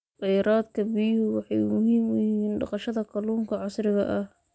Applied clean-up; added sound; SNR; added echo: none; none; none; none.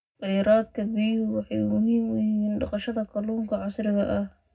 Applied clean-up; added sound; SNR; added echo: none; none; none; reverberation time 0.3 s.